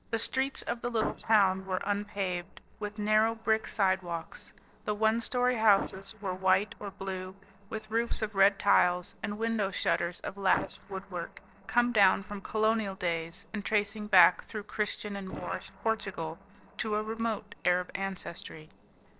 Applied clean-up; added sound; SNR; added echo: neural separator model SepFormer DNS4.